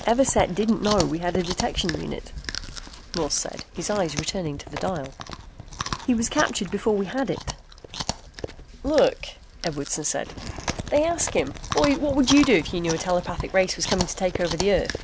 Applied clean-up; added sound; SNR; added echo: none; Chewing, mastication; 8 dB; none.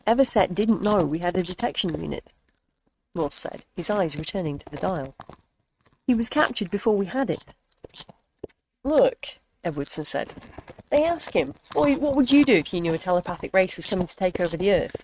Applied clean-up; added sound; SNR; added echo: neural mask model RNNoise.